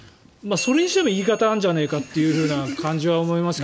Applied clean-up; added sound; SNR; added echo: none; Bell; 17 dB; none.